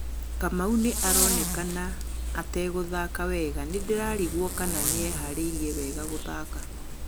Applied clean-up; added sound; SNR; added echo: none; Zipper (clothing); 0 dB; none.